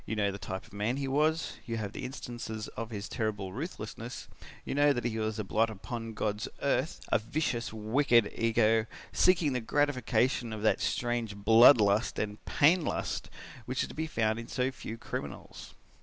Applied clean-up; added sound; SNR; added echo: none; none; none; none.